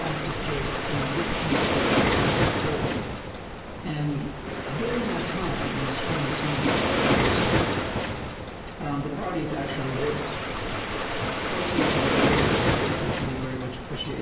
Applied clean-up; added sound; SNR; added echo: none; Waves, surf; -5 dB; reverberation time 1.4 s.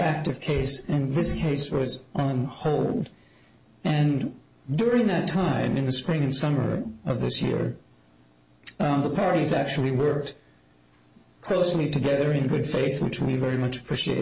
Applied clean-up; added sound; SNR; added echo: none; none; none; none.